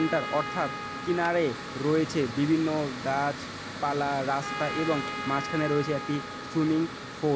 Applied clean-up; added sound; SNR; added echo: none; Trumpet + Mechanical fan; 8 dB; none.